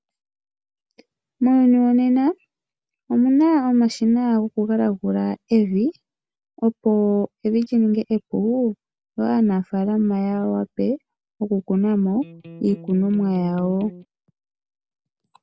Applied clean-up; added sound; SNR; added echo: none; Electric guitar; 18 dB; none.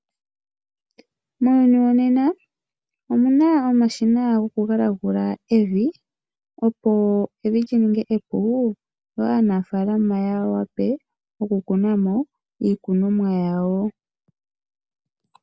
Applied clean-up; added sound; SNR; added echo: none; none; none; none.